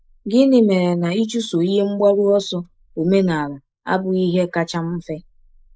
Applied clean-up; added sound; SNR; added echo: neural mask model Resemble Enhance denoiser.